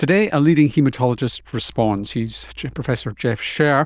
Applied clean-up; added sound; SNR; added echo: neural diffusion model UNIVERSE++.